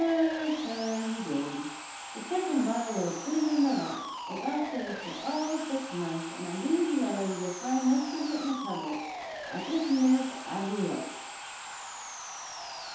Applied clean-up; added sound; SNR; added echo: none; Sawing; 9 dB; reverberation time 0.8 s.